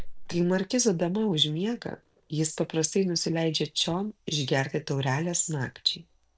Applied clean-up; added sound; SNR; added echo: none; Cricket; 16 dB; none.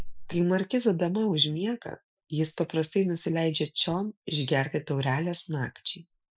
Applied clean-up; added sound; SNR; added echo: classical method Wiener filter.